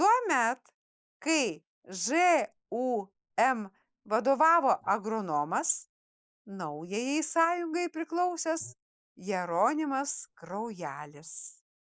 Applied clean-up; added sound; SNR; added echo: neural mask model Resemble Enhance denoiser.